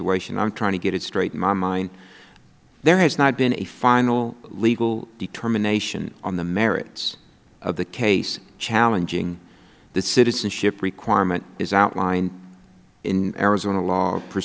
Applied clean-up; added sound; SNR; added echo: none; none; none; none.